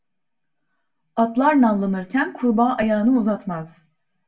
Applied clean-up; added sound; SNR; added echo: none; none; none; reverberation time 0.2 s.